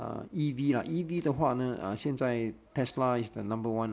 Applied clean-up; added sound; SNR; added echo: none; none; none; none.